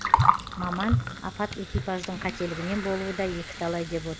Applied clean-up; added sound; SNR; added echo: none; Gurgling; -3 dB; none.